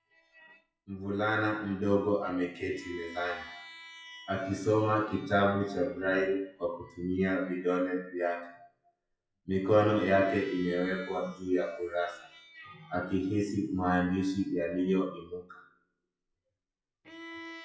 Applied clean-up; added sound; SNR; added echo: classical method WPE with log-MMSE.